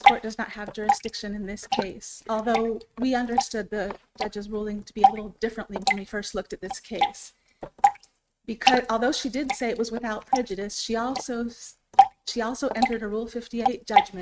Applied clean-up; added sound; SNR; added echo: neural mask model RNNoise.